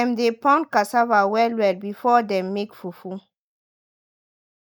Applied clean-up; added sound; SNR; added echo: neural mask model Resemble Enhance denoiser.